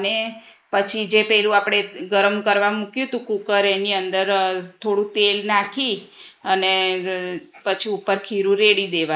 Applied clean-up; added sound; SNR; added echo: neural mask model Resemble Enhance denoiser.